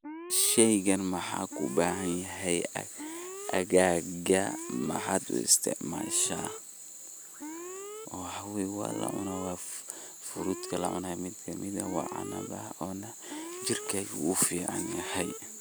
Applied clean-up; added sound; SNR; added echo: none; Alarm; 14 dB; none.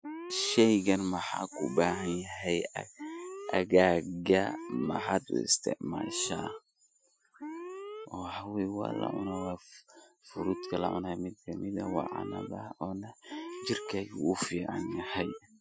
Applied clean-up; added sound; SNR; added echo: classical method Wiener filter.